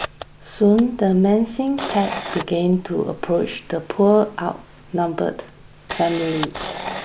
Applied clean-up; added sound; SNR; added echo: none; Camera; 13 dB; none.